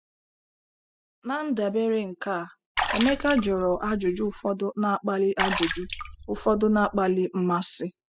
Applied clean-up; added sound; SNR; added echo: classical method spectral subtraction.